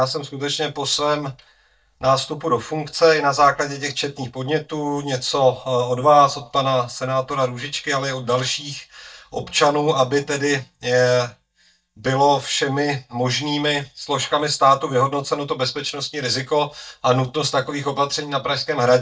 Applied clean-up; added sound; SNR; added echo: neural mask model DeepFilterNet 3.